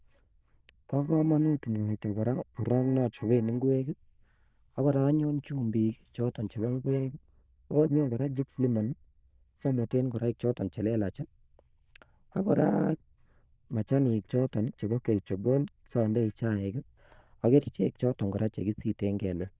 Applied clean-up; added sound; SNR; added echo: neural diffusion model UNIVERSE++.